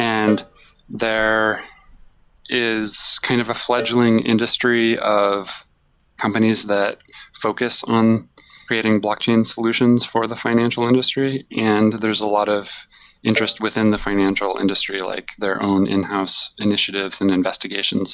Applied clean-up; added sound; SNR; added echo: none; Cowbell; 19 dB; none.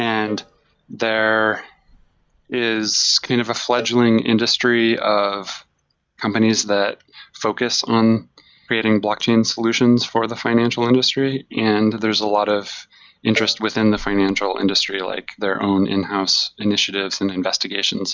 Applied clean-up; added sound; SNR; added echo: neural mask model DeepFilterNet 3.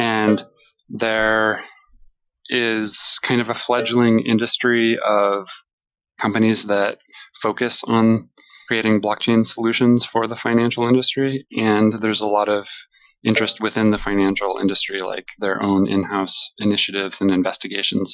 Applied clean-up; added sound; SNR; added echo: classical method Wiener filter.